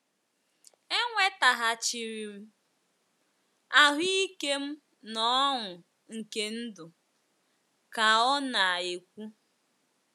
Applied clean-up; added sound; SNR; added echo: none; none; none; none.